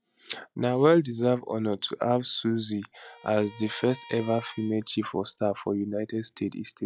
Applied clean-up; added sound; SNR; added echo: classical method log-MMSE.